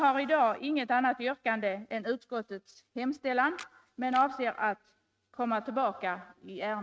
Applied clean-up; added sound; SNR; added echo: neural mask model RNNoise.